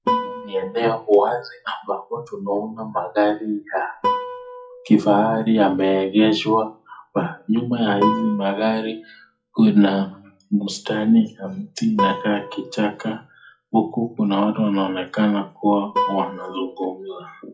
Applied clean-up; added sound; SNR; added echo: classical method WPE with log-MMSE.